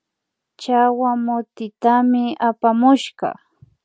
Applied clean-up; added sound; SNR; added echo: none; none; none; none.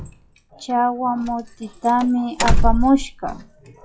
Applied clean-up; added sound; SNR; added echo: classical method WPE with log-MMSE.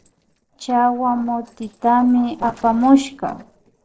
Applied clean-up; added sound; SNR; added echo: neural separator model SepFormer DNS4.